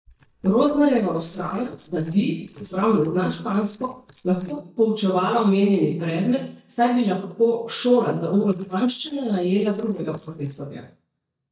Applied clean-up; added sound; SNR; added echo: neural mask model DeepFilterNet 3.